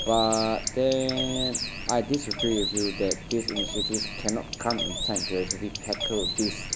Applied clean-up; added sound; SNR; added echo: none; Bird; 3 dB; none.